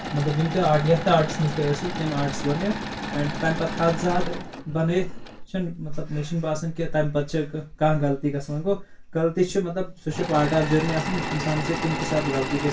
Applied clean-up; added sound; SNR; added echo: none; Engine / Mechanisms; 9 dB; reverberation time 0.2 s.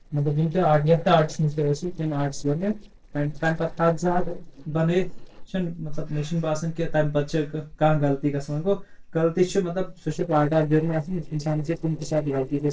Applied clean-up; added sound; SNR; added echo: neural separator model SepFormer DNS4.